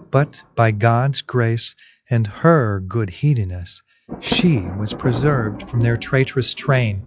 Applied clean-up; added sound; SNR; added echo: classical method log-MMSE.